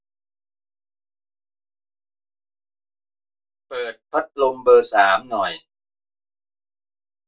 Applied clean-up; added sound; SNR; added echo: none; none; none; reverberation time 0.2 s.